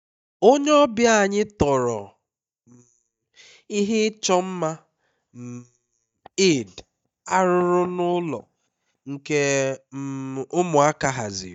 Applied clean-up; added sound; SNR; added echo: neural mask model DeepFilterNet 3.